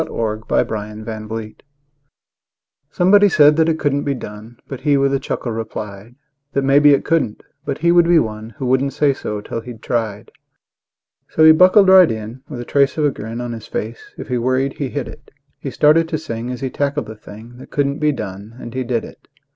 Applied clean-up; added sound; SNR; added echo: none; none; none; none.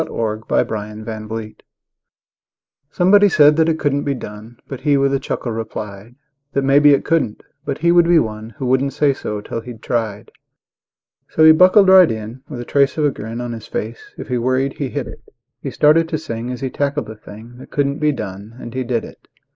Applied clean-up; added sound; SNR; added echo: neural mask model Resemble Enhance denoiser.